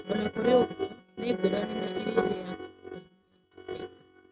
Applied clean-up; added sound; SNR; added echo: neural mask model RNNoise.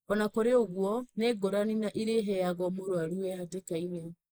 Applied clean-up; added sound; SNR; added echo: neural mask model Resemble Enhance denoiser.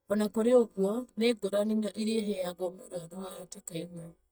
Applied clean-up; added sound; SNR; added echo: neural mask model DeepFilterNet 3.